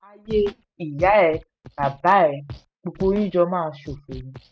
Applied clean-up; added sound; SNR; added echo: neural mask model RNNoise.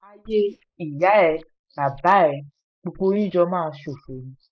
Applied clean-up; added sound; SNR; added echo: neural mask model Resemble Enhance denoiser.